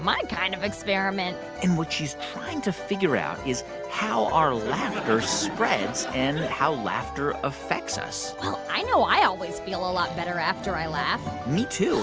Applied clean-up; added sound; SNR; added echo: none; Accelerating, revving, vroom; 15 dB; none.